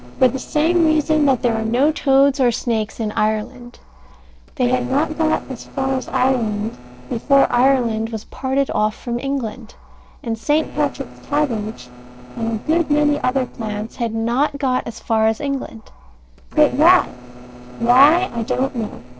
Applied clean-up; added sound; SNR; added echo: neural separator model SepFormer DNS4.